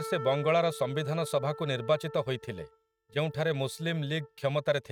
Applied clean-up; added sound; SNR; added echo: neural mask model RNNoise.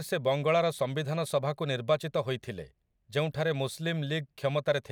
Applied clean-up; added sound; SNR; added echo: none; none; none; none.